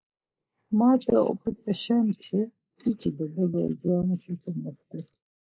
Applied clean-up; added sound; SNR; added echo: neural mask model Resemble Enhance denoiser.